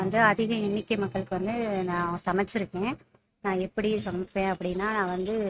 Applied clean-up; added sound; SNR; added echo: neural mask model RNNoise.